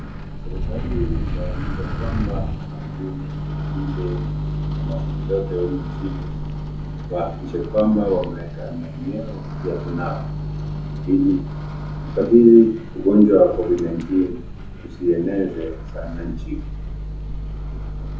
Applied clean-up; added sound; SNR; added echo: none; Microwave oven; 5 dB; reverberation time 0.6 s.